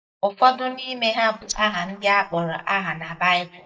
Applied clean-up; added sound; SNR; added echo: neural mask model DeepFilterNet 3.